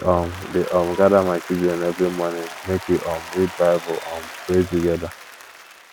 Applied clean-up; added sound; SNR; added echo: none; Applause; 15 dB; none.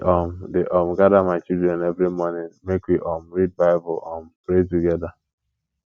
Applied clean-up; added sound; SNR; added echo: none; none; none; none.